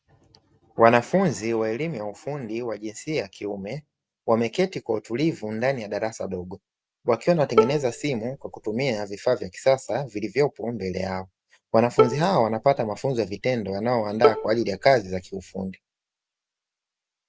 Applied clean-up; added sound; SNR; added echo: none; Bowed string instrument; 2 dB; none.